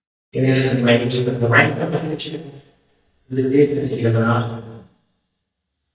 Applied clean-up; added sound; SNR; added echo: neural mask model DeepFilterNet 3.